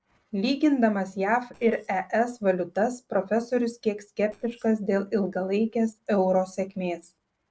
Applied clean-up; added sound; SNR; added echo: neural separator model SepFormer DNS4.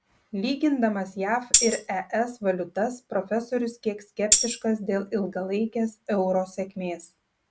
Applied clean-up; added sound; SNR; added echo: none; Tambourine; -1 dB; none.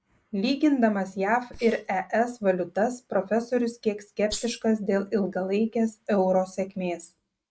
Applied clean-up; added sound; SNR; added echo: neural mask model Resemble Enhance denoiser.